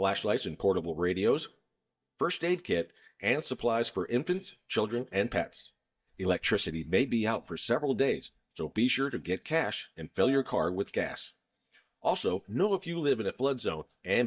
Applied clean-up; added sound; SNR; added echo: neural mask model DeepFilterNet 3.